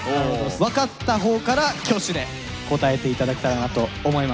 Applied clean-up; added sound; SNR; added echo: none; none; none; none.